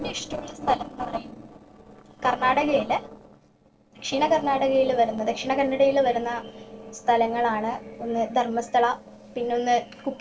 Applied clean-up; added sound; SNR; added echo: neural separator model SepFormer DNS4.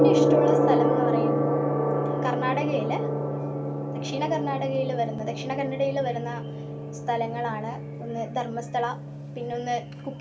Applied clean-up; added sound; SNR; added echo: none; Gong; -4 dB; reverberation time 0.5 s.